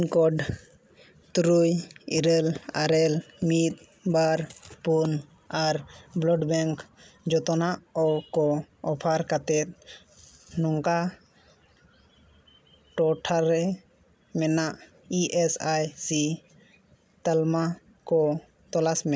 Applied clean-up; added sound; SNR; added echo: none; none; none; none.